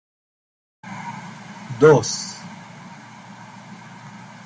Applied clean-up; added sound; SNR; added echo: none; none; none; none.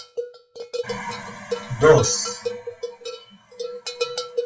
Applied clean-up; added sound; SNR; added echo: classical method WPE with log-MMSE.